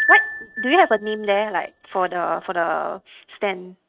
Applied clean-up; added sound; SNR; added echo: neural mask model RNNoise.